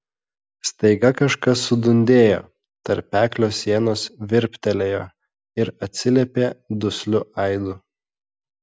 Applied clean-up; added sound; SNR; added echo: none; none; none; none.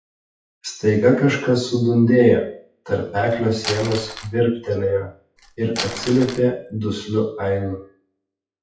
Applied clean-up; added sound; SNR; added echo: classical method WPE with log-MMSE.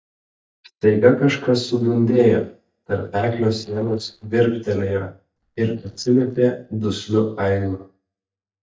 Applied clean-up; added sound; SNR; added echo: neural mask model DeepFilterNet 3.